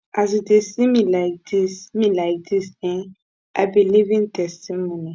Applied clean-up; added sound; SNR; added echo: none; none; none; none.